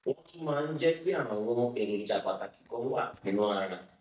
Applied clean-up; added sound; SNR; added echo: neural mask model DeepFilterNet 3.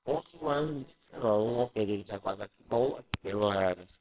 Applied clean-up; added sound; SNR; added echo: neural separator model SepFormer WHAMR!.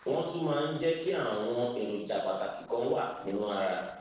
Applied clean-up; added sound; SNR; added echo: neural separator model SepFormer DNS4.